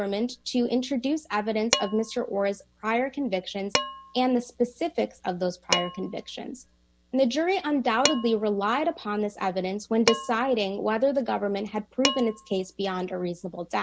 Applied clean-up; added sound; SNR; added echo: none; Dishes, pots, and pans; 9 dB; none.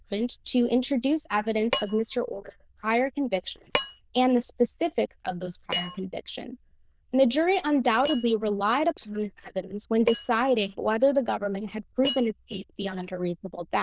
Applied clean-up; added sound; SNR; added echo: neural diffusion model UNIVERSE++.